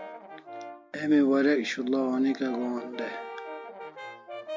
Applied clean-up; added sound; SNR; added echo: none; Brass instrument; 13 dB; none.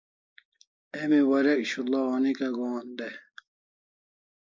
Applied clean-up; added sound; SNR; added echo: neural mask model Resemble Enhance denoiser.